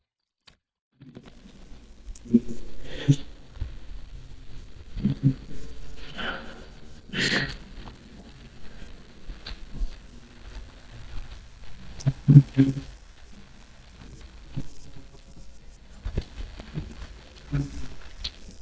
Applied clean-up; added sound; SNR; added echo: neural mask model DeepFilterNet 3.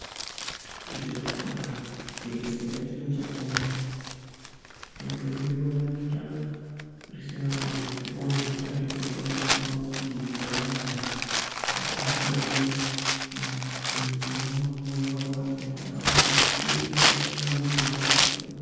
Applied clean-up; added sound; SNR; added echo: none; Crumpling, crinkling; -1 dB; reverberation time 2.1 s.